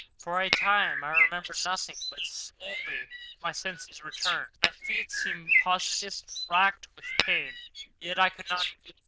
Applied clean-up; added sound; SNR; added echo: neural diffusion model UNIVERSE++.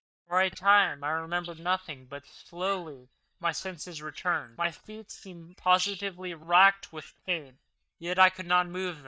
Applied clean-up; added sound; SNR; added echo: neural mask model DeepFilterNet 3.